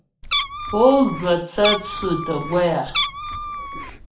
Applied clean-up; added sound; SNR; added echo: none; Meow; 5 dB; reverberation time 0.4 s.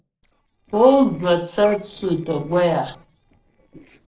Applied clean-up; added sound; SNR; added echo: neural separator model SepFormer DNS4.